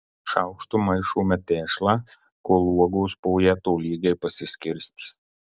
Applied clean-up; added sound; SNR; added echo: none; none; none; none.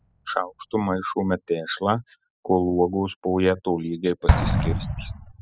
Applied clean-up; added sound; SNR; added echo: classical method spectral subtraction.